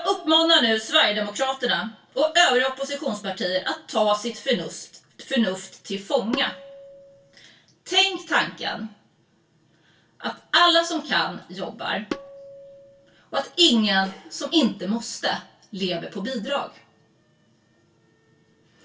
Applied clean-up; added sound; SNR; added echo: none; Tabla; 12 dB; reverberation time 0.2 s.